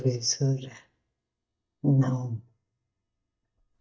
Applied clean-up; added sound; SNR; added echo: neural mask model DeepFilterNet 3.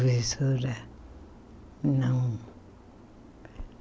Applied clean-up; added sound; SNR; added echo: none; none; none; none.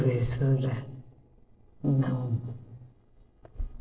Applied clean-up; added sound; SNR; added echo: neural separator model SepFormer DNS4.